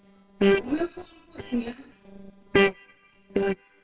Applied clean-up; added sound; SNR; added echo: neural separator model SepFormer WHAMR!.